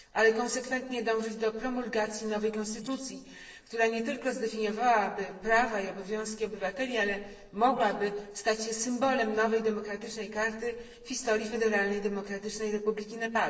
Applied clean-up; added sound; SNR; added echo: neural separator model SepFormer DNS4.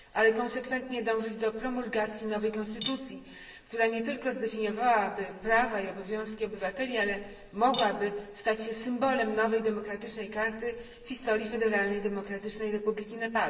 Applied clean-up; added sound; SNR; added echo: none; Cutlery, silverware / Dishes, pots, and pans; 13 dB; reverberation time 1.0 s.